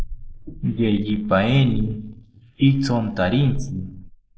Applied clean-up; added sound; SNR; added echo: neural mask model Resemble Enhance denoiser.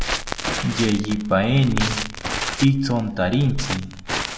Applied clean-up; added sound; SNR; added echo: none; Crackle; 5 dB; none.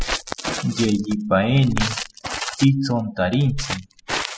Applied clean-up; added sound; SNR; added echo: classical method spectral subtraction.